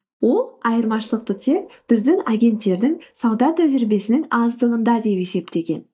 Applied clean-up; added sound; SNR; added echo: neural mask model DeepFilterNet 3.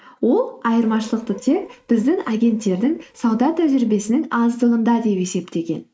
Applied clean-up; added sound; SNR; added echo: neural mask model RNNoise.